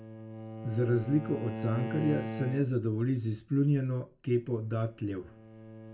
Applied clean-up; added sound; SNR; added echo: none; Bowed string instrument; 10 dB; reverberation time 0.2 s.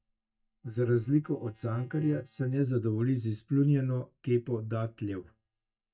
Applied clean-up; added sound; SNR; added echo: neural mask model DeepFilterNet 3.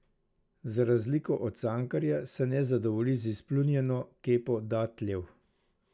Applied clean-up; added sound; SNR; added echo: none; none; none; none.